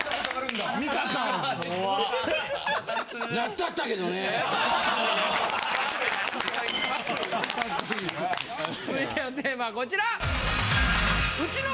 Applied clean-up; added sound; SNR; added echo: none; none; none; none.